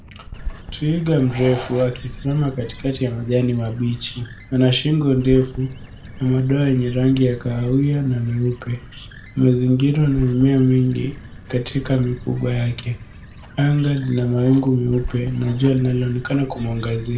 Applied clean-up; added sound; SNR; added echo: none; Bird; 16 dB; reverberation time 0.3 s.